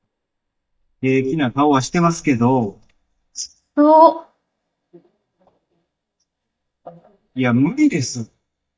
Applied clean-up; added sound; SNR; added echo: neural mask model DeepFilterNet 3.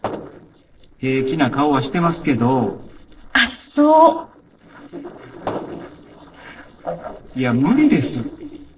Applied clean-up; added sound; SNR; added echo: neural separator model SepFormer DNS4.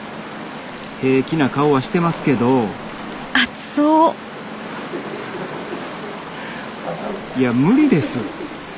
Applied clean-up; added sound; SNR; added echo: none; none; none; none.